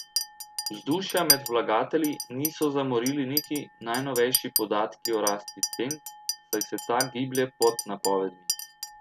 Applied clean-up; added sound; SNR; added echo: none; Chink, clink; 4 dB; none.